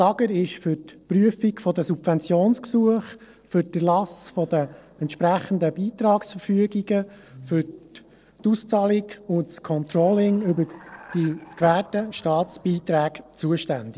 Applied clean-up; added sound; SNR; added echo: neural separator model SepFormer DNS4.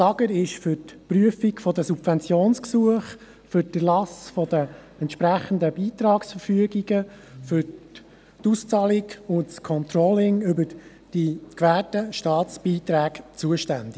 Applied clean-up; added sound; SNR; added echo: none; none; none; none.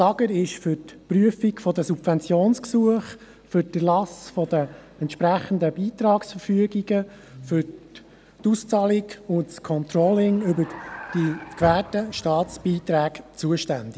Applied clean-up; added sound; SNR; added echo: none; Vehicle; 16 dB; none.